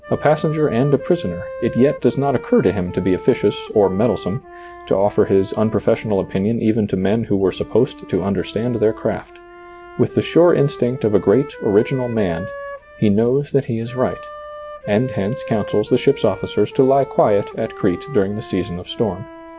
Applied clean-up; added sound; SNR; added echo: none; Wind instrument, woodwind instrument; 16 dB; none.